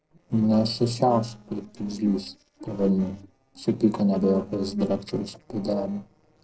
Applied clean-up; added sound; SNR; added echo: neural separator model SepFormer DNS4.